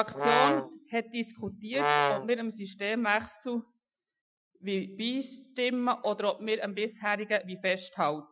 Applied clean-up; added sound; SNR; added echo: classical method Wiener filter.